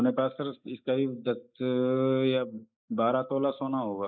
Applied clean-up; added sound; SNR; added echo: neural mask model Resemble Enhance denoiser.